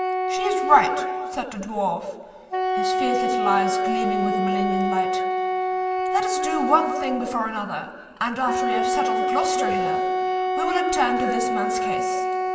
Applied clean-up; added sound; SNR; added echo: none; Wind instrument, woodwind instrument; -2 dB; reverberation time 2.0 s.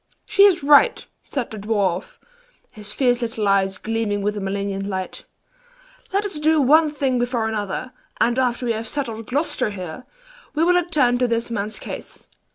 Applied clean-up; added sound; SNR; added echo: none; none; none; none.